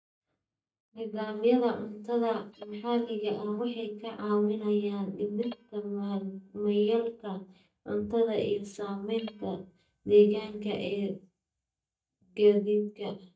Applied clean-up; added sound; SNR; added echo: neural mask model DeepFilterNet 3.